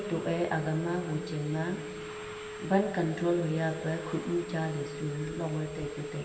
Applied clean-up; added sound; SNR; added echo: none; Telephone; 9 dB; reverberation time 2.6 s.